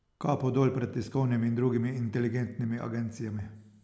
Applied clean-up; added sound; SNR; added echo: none; none; none; none.